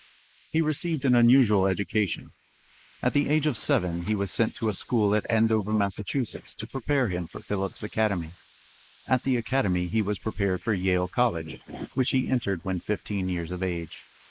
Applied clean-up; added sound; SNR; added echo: neural mask model Resemble Enhance denoiser.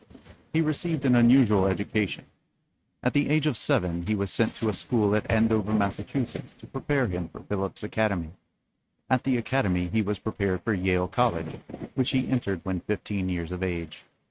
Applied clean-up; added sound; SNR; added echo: neural mask model RNNoise.